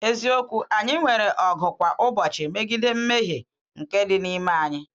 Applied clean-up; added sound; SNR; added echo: none; none; none; none.